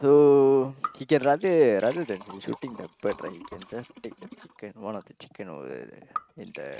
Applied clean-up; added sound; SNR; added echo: neural mask model RNNoise.